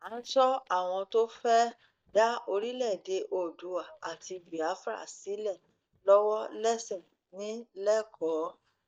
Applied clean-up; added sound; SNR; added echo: neural mask model DeepFilterNet 3.